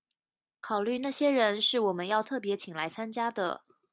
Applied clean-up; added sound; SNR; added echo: none; none; none; none.